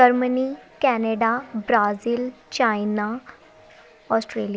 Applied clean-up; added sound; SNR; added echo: none; none; none; none.